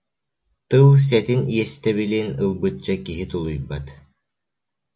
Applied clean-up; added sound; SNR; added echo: none; none; none; none.